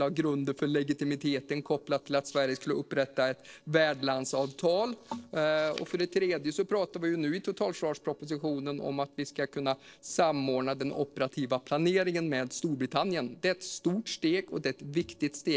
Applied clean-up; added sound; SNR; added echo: neural separator model SepFormer DNS4.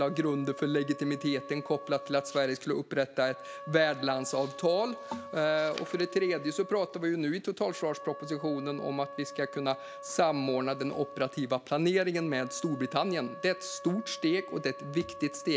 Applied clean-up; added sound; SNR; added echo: none; Wind instrument, woodwind instrument; 14 dB; none.